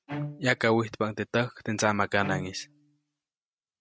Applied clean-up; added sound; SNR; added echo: neural mask model RNNoise.